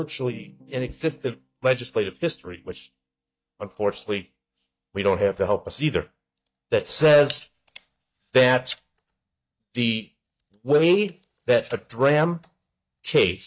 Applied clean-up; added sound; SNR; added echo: neural mask model DeepFilterNet 3.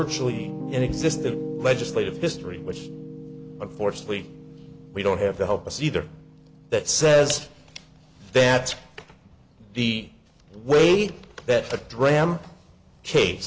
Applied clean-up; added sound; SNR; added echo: none; Piano; 13 dB; none.